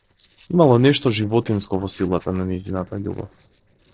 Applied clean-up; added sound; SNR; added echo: neural separator model SepFormer DNS4.